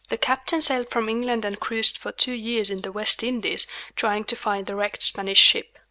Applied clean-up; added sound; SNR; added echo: none; none; none; none.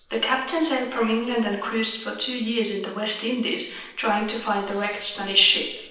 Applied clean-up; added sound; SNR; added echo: neural separator model SepFormer DNS4.